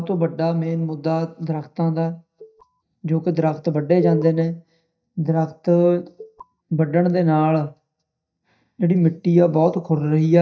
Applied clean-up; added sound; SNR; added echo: neural mask model DeepFilterNet 3.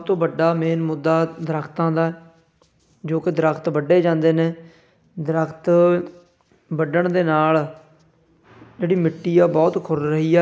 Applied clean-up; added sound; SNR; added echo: none; none; none; none.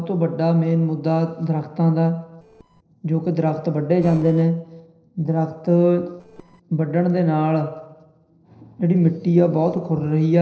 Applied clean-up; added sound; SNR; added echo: neural separator model SepFormer DNS4.